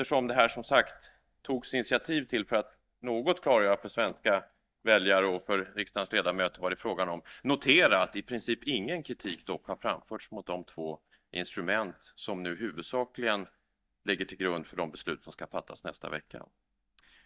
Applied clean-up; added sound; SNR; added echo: neural mask model DeepFilterNet 3.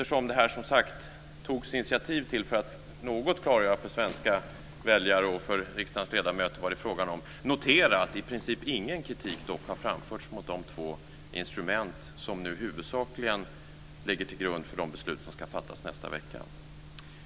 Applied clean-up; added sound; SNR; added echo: none; Gunshot, gunfire; 19 dB; none.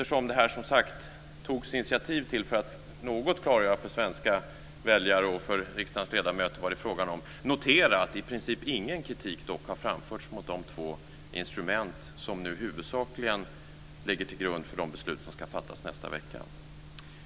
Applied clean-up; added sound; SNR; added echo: none; none; none; none.